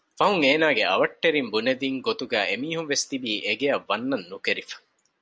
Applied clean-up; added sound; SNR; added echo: none; none; none; none.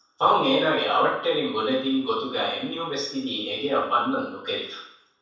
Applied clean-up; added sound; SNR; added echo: none; none; none; reverberation time 0.7 s.